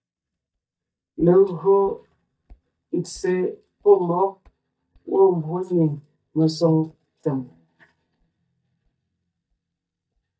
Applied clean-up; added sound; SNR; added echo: neural mask model DeepFilterNet 3.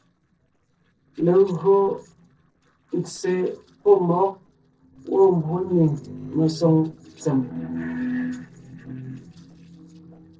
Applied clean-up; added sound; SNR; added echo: neural separator model SepFormer DNS4.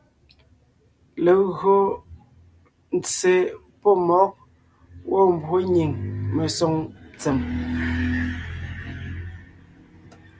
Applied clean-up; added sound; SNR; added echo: none; none; none; none.